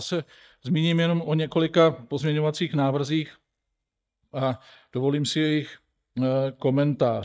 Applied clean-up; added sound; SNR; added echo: neural mask model DeepFilterNet 3.